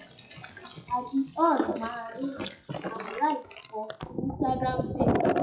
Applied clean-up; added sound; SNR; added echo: classical method WPE with log-MMSE.